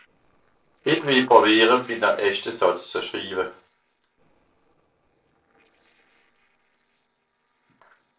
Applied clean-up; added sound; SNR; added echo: neural separator model SepFormer DNS4.